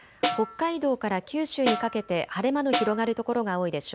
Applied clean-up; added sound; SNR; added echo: none; Snare drum; 5 dB; none.